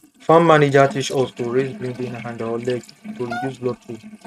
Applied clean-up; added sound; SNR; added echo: neural mask model RNNoise.